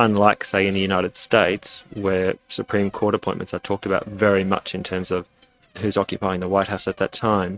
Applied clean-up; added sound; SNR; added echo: neural mask model RNNoise.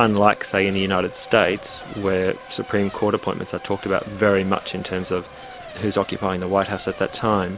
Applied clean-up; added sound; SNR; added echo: none; Race car, auto racing / Accelerating, revving, vroom / Mechanisms; 17 dB; none.